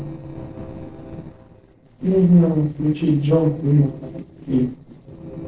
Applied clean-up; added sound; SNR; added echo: neural separator model SepFormer DNS4.